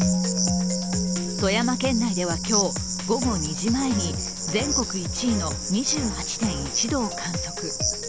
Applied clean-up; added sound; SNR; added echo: none; Musical instrument + Cricket; 1 dB; none.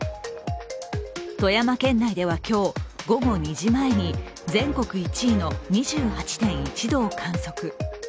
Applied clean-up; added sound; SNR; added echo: none; none; none; none.